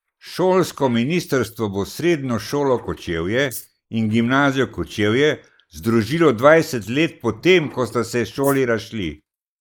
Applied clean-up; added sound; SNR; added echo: neural mask model Resemble Enhance denoiser.